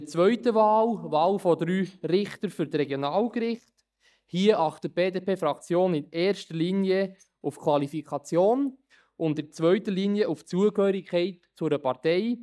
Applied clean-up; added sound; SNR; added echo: neural mask model DeepFilterNet 3.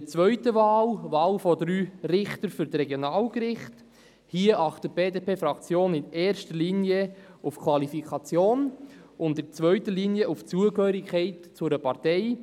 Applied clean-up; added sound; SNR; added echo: none; none; none; none.